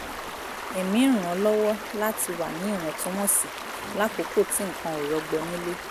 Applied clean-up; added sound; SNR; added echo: none; Stream; 8 dB; none.